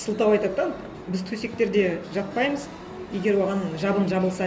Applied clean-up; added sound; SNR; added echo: none; none; none; none.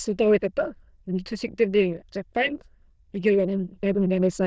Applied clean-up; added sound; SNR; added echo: neural diffusion model UNIVERSE++.